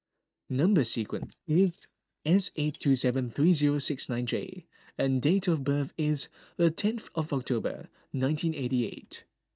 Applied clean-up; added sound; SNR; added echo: neural mask model DeepFilterNet 3.